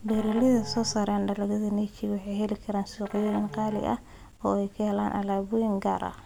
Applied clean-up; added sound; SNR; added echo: none; Musical instrument; 16 dB; none.